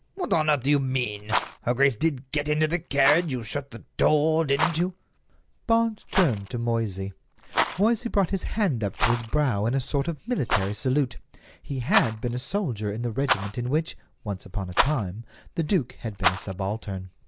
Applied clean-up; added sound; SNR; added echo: none; Rattle; 8 dB; none.